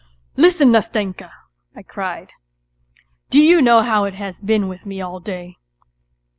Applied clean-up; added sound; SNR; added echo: none; none; none; none.